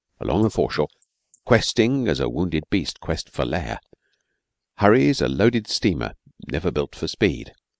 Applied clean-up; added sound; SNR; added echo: neural mask model Resemble Enhance denoiser.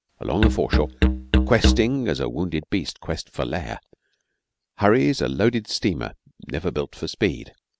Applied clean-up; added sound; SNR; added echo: none; Musical instrument; -3 dB; none.